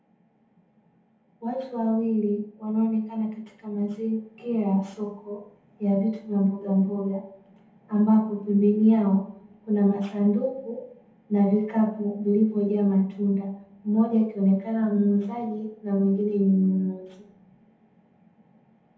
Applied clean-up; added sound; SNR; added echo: none; none; none; reverberation time 0.6 s.